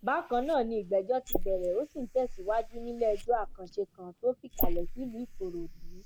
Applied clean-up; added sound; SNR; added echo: neural mask model Resemble Enhance denoiser.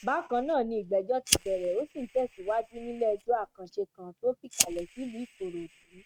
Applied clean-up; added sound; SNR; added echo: neural mask model RNNoise.